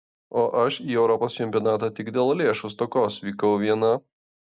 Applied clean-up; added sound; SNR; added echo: none; none; none; none.